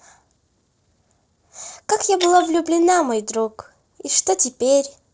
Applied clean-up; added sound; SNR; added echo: neural separator model SepFormer DNS4.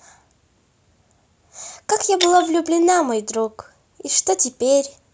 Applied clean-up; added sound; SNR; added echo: none; Shatter; 14 dB; none.